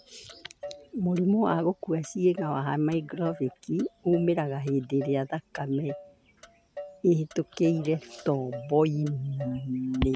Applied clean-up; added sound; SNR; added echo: none; Motor vehicle (road); 17 dB; none.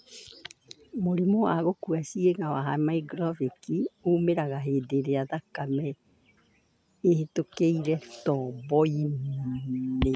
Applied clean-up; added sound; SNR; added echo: none; none; none; none.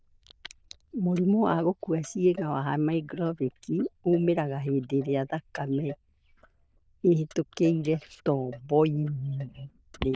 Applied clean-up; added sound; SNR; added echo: neural diffusion model UNIVERSE++.